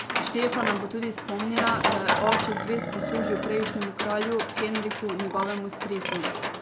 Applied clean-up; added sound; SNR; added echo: none; Livestock, farm animals, working animals; -1 dB; none.